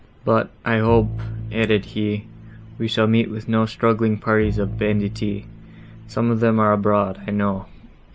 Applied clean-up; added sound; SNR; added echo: none; Bowed string instrument; 11 dB; none.